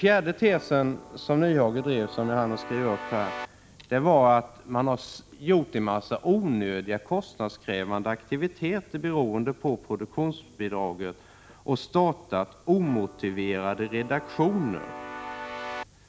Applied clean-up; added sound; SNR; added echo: none; Keyboard (musical); 13 dB; none.